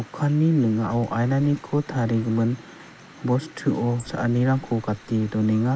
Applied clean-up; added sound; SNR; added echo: neural mask model Resemble Enhance denoiser.